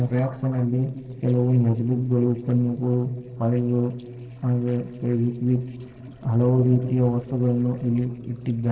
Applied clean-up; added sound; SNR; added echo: neural separator model SepFormer DNS4.